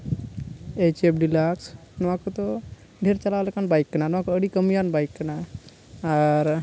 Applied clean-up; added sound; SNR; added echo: none; none; none; none.